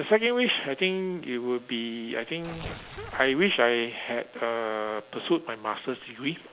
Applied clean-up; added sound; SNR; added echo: none; Tearing; 14 dB; none.